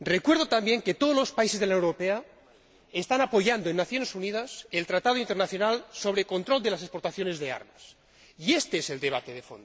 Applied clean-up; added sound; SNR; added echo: none; none; none; none.